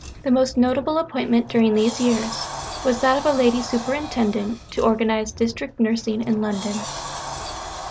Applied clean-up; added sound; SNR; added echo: none; Sliding door; 12 dB; none.